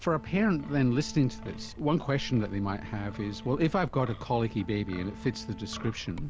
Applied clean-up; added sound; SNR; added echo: none; Wind + Bowed string instrument; 13 dB; none.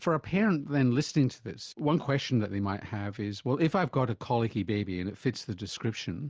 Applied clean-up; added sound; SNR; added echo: none; none; none; none.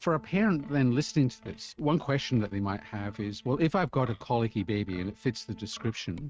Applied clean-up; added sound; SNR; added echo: neural mask model RNNoise.